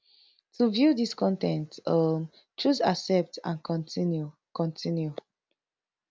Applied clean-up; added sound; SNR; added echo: none; none; none; none.